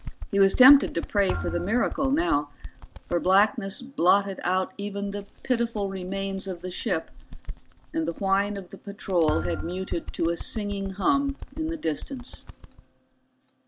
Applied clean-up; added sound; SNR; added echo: none; Bird + Thump, thud; 11 dB; none.